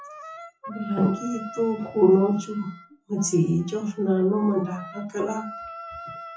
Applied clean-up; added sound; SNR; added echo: classical method WPE with log-MMSE.